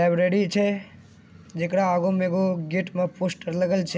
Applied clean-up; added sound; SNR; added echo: none; none; none; none.